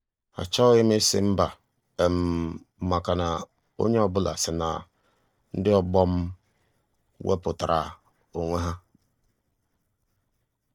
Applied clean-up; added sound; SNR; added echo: neural mask model DeepFilterNet 3.